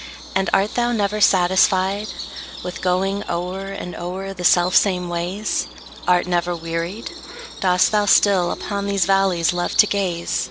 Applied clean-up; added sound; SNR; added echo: none; Bird vocalization, bird call, bird song; 14 dB; none.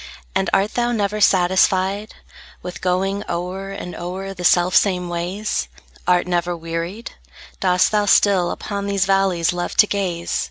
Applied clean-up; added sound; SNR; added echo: none; none; none; none.